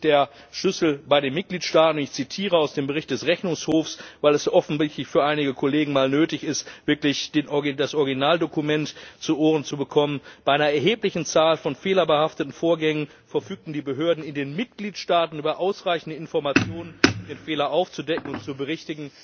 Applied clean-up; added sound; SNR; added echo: none; none; none; none.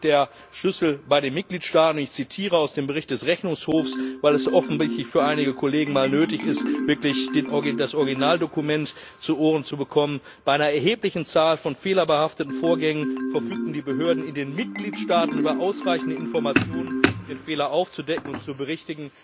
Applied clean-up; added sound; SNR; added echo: none; Marimba, xylophone; 8 dB; none.